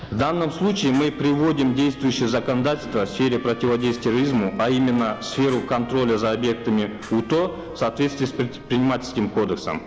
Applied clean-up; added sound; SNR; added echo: none; Fire + Trumpet; 20 dB; none.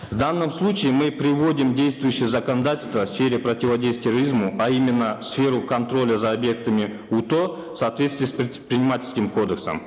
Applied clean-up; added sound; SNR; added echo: none; none; none; none.